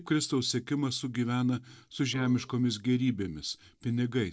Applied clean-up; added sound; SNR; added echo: neural separator model SepFormer DNS4.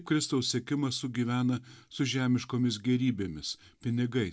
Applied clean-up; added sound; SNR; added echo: none; none; none; none.